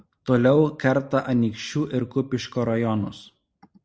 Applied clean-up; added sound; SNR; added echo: none; none; none; none.